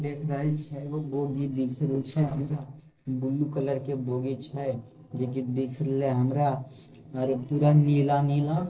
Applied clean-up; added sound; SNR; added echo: neural separator model SepFormer DNS4.